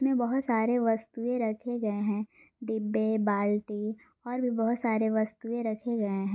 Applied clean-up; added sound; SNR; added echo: none; none; none; none.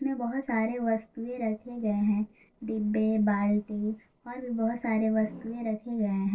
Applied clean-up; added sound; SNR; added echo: neural separator model SepFormer DNS4.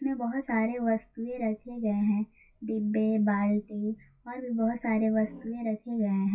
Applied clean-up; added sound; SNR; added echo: classical method WPE with log-MMSE.